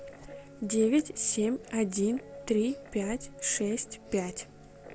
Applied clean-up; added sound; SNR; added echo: none; Guitar; 18 dB; none.